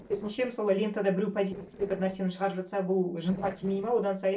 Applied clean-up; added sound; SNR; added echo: neural separator model SepFormer DNS4.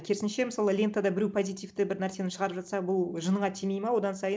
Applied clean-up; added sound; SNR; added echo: none; none; none; none.